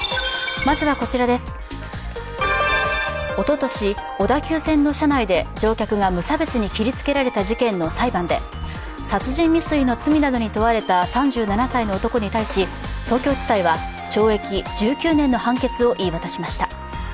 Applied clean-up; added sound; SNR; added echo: none; Drum / Drum kit + Bell / Doorbell; 16 dB; none.